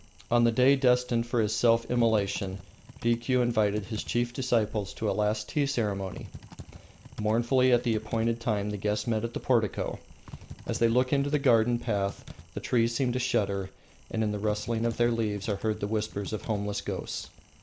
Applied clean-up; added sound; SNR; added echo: none; Typing; 20 dB; none.